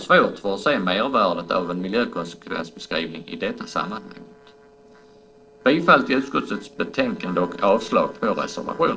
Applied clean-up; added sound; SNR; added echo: neural separator model SepFormer DNS4.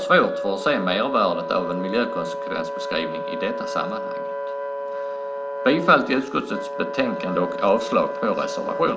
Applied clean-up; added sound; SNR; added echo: none; Wind instrument, woodwind instrument; 6 dB; reverberation time 0.4 s.